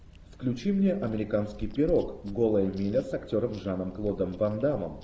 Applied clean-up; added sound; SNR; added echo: none; Chewing, mastication; 17 dB; none.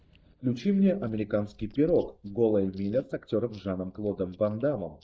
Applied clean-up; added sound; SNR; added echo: neural mask model DeepFilterNet 3.